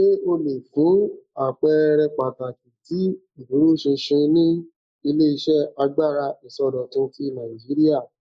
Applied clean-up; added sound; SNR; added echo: neural mask model Resemble Enhance denoiser.